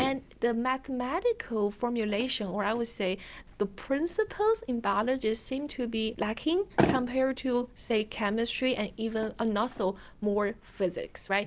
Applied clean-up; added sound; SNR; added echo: none; Motor vehicle (road); 10 dB; none.